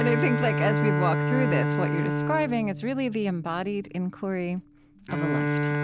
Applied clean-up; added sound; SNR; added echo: none; Bowed string instrument; -1 dB; none.